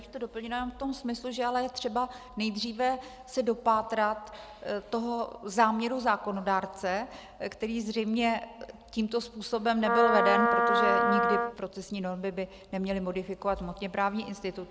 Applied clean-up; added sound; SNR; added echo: none; Wind instrument, woodwind instrument; -3 dB; none.